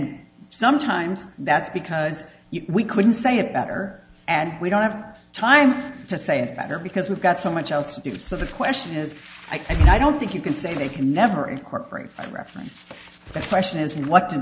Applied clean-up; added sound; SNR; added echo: none; none; none; none.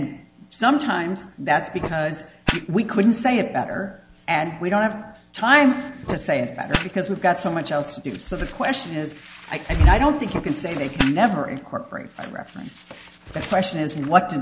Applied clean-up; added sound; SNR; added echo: none; Fire; 13 dB; none.